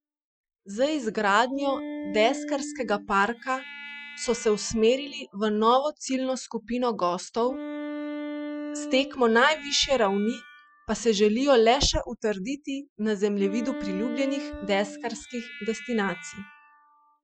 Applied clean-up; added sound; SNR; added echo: classical method Wiener filter.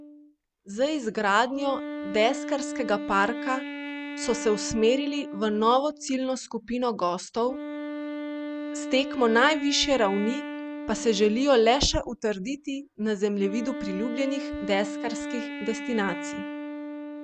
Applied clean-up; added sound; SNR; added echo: none; Wind instrument, woodwind instrument; 9 dB; none.